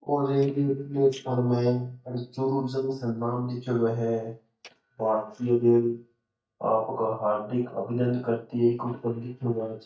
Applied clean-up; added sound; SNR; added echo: neural mask model DeepFilterNet 3.